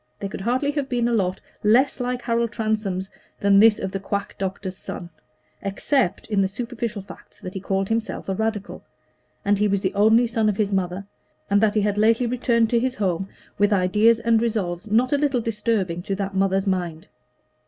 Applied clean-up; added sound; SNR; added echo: none; none; none; none.